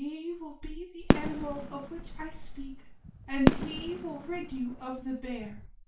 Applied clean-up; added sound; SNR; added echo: none; Fireworks; -4 dB; reverberation time 0.3 s.